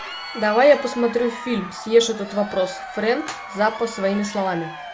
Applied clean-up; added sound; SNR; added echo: none; Crowd; 13 dB; none.